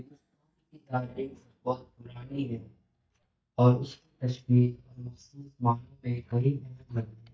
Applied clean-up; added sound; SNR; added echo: neural mask model DeepFilterNet 3.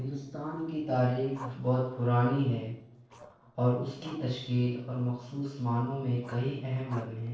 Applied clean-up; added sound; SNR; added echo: neural separator model SepFormer DNS4.